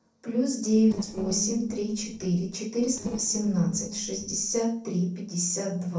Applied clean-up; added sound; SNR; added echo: neural separator model SepFormer DNS4.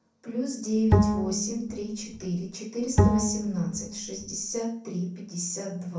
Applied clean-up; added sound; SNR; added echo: none; Bowed string instrument; -4 dB; reverberation time 0.6 s.